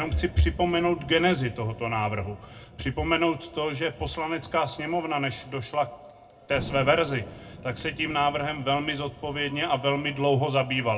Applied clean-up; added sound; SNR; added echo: none; Thunder; 18 dB; reverberation time 0.2 s.